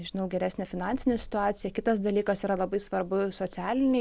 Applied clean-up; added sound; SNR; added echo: none; none; none; none.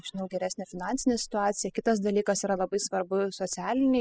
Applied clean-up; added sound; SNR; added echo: classical method spectral subtraction.